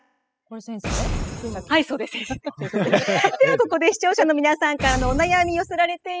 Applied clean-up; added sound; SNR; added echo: classical method spectral subtraction.